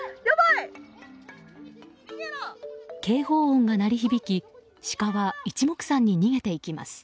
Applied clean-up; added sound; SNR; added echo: none; none; none; none.